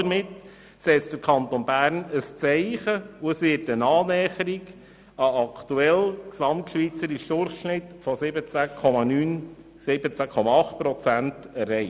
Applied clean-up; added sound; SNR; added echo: none; none; none; none.